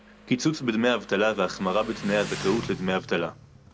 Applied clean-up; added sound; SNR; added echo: none; Motorcycle; 14 dB; none.